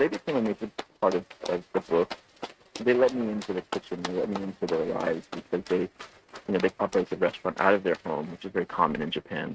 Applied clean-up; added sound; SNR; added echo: neural mask model RNNoise.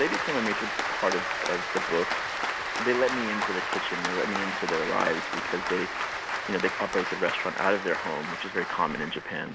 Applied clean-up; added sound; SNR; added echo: none; Applause; 1 dB; none.